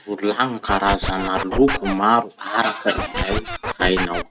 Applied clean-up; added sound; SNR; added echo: none; Scratching (performance technique); 4 dB; none.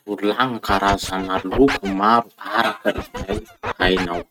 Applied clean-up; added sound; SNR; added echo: neural mask model RNNoise.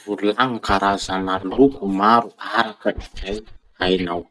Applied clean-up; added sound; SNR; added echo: neural mask model DeepFilterNet 3.